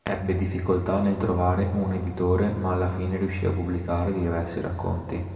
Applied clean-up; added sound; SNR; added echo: none; Chink, clink; 13 dB; reverberation time 1.9 s.